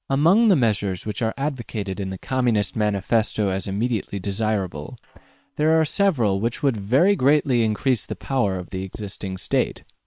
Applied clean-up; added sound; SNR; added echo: neural separator model SepFormer WHAM!.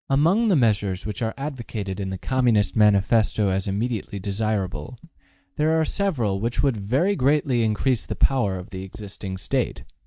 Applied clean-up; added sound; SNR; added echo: neural mask model DeepFilterNet 3.